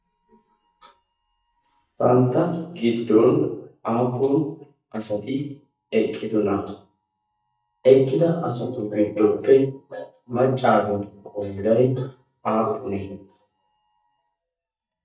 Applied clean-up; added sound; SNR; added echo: neural mask model DeepFilterNet 3.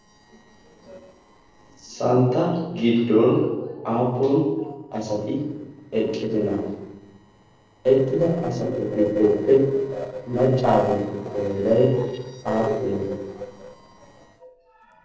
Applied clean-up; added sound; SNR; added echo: neural separator model SepFormer DNS4.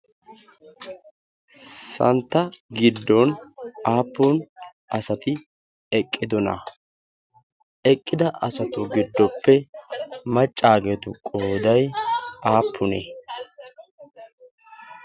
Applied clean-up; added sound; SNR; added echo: none; none; none; none.